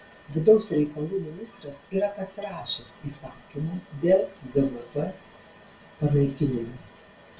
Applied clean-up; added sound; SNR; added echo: none; none; none; reverberation time 0.2 s.